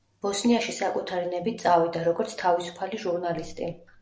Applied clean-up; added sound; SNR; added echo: none; none; none; none.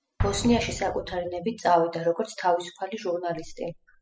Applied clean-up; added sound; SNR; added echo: classical method spectral subtraction.